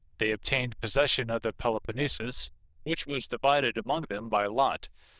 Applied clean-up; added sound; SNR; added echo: neural diffusion model UNIVERSE++.